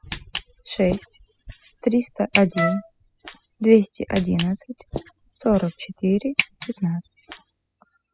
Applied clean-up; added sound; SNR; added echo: classical method spectral subtraction.